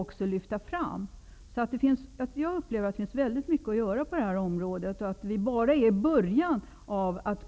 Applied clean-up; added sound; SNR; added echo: none; none; none; none.